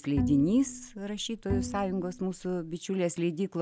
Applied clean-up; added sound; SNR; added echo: none; Bowed string instrument; 7 dB; none.